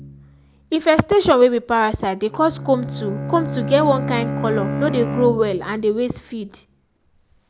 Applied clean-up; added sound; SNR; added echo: none; Bowed string instrument; 8 dB; none.